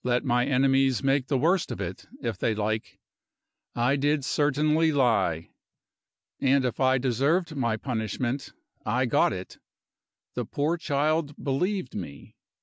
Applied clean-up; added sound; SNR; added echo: none; none; none; none.